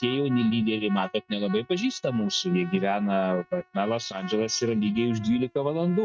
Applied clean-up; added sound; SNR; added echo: neural mask model RNNoise.